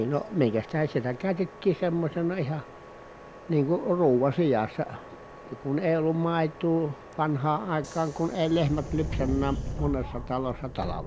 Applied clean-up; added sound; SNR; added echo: none; Subway, metro, underground; 11 dB; none.